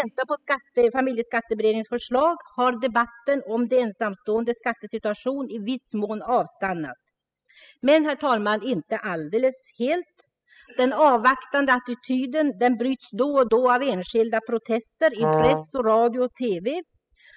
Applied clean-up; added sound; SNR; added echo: classical method spectral subtraction.